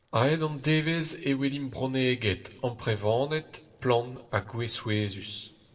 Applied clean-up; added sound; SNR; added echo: neural separator model SepFormer DNS4.